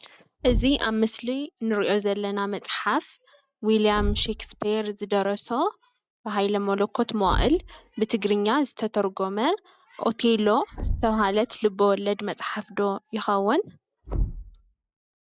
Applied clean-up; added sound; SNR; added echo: none; Thump, thud; 10 dB; none.